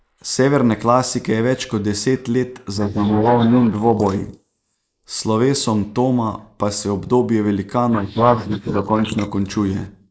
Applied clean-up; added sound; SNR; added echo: neural mask model Resemble Enhance denoiser.